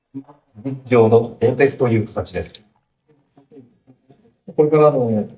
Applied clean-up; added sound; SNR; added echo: neural mask model DeepFilterNet 3.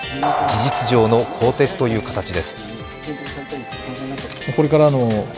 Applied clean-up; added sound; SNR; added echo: none; none; none; none.